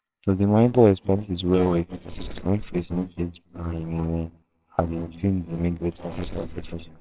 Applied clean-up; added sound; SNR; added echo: neural separator model SepFormer WHAMR!.